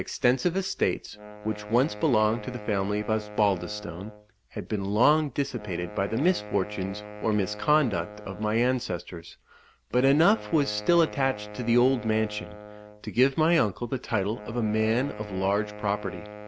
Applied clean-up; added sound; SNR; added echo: none; Wind instrument, woodwind instrument; 15 dB; none.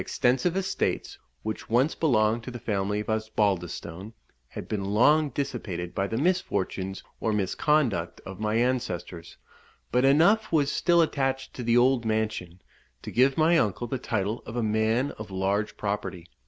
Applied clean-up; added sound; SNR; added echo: none; none; none; none.